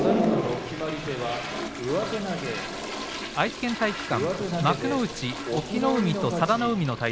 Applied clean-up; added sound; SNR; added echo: none; Toilet flush; 5 dB; none.